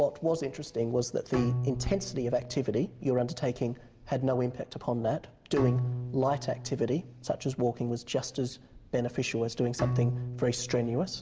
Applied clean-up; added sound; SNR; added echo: none; Bowed string instrument; 7 dB; none.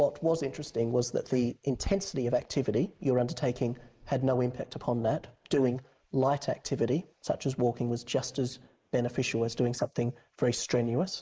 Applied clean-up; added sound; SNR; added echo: neural mask model Resemble Enhance denoiser.